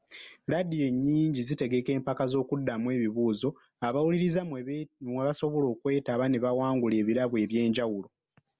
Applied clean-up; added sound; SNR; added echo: none; none; none; none.